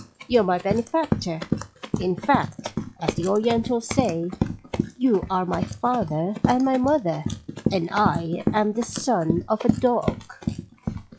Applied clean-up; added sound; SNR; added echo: classical method log-MMSE.